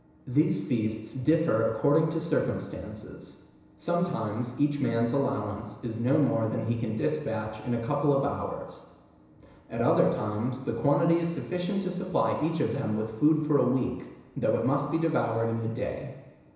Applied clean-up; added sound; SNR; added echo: none; none; none; reverberation time 1.0 s.